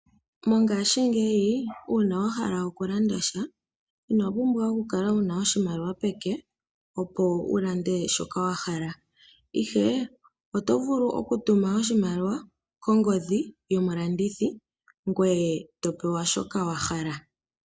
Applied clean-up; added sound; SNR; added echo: none; none; none; none.